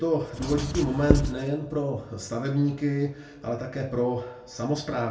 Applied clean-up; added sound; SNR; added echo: none; Writing; 0 dB; reverberation time 0.3 s.